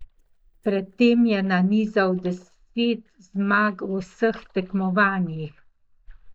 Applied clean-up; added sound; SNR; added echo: neural mask model DeepFilterNet 3.